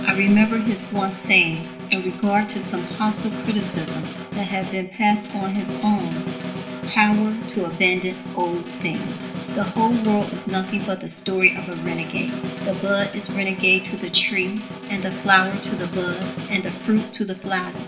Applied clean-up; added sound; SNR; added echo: none; Snare drum; 9 dB; reverberation time 0.6 s.